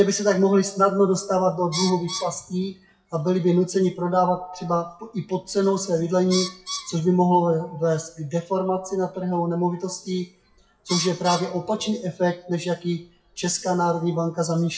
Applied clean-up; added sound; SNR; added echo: classical method WPE with log-MMSE.